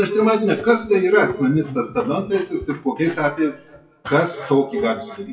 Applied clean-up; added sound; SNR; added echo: classical method WPE with log-MMSE.